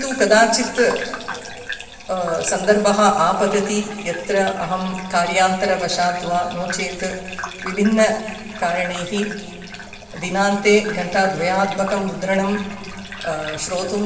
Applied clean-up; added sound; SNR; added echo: none; Bathtub (filling or washing) / Gurgling; 14 dB; reverberation time 2.6 s.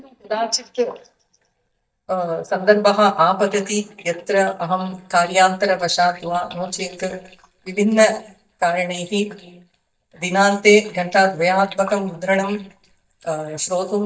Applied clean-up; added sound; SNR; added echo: neural mask model DeepFilterNet 3.